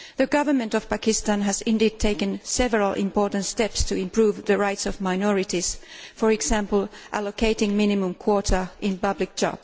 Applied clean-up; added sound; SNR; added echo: none; none; none; none.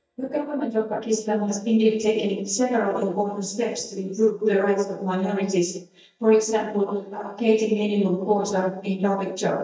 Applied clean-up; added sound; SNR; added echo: neural mask model DeepFilterNet 3.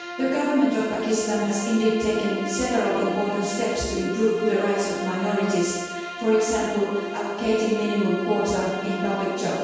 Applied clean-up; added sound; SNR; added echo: none; Bowed string instrument; 9 dB; reverberation time 1.2 s.